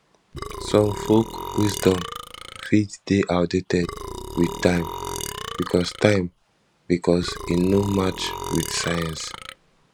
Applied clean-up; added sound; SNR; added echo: none; Burping, eructation; 10 dB; none.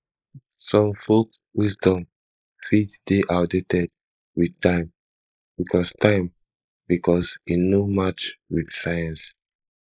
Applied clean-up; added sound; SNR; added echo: neural mask model Resemble Enhance denoiser.